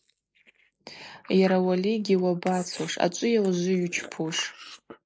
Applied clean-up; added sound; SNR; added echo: neural mask model Resemble Enhance denoiser.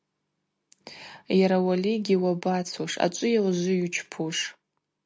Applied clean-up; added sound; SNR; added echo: none; none; none; none.